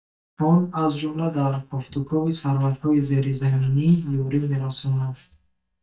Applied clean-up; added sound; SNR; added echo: neural mask model DeepFilterNet 3.